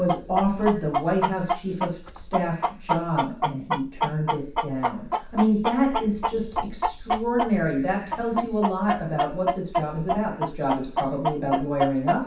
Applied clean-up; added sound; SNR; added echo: none; Chicken, rooster; 3 dB; reverberation time 0.7 s.